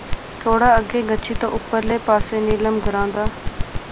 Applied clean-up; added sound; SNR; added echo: none; Crackle; 5 dB; none.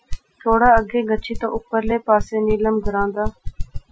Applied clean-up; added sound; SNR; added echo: classical method Wiener filter.